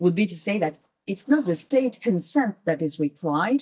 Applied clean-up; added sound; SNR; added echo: neural mask model DeepFilterNet 3.